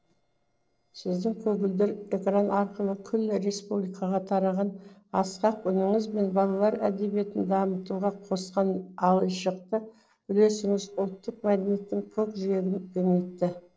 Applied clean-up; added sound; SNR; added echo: neural separator model SepFormer DNS4.